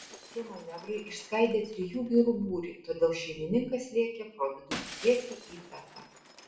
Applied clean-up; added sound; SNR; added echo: none; Shatter; 17 dB; reverberation time 0.5 s.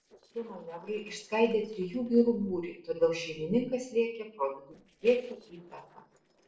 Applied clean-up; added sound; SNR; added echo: neural separator model SepFormer DNS4.